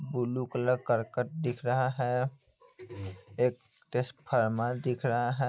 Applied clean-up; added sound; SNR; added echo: none; none; none; none.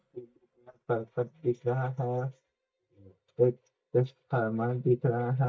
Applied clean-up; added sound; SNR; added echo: neural mask model DeepFilterNet 3.